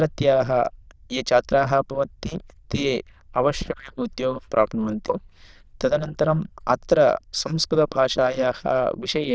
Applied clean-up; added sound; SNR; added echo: neural diffusion model UNIVERSE++.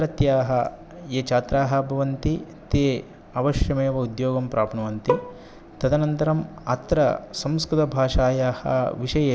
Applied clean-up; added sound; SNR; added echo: none; Bowed string instrument; 7 dB; none.